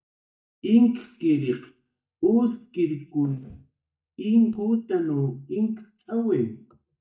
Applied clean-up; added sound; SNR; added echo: neural mask model DeepFilterNet 3.